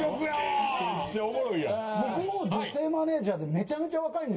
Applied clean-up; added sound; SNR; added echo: none; none; none; reverberation time 0.2 s.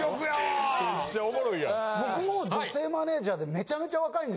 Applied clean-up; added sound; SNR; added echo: none; none; none; none.